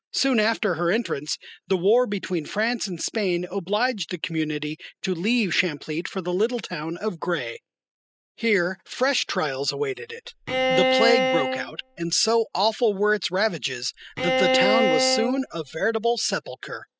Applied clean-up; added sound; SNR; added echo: classical method spectral subtraction.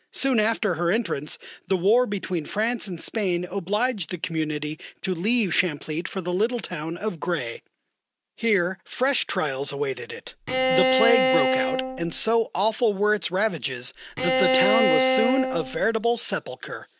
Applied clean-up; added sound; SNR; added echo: none; Bowed string instrument; -2 dB; none.